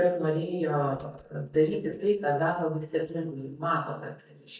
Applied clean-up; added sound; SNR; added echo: neural mask model DeepFilterNet 3.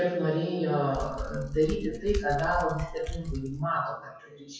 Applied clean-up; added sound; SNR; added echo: classical method WPE with log-MMSE.